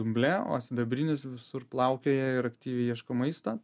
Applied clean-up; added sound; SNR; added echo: none; none; none; none.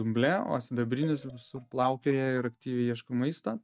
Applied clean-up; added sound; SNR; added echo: neural mask model DeepFilterNet 3.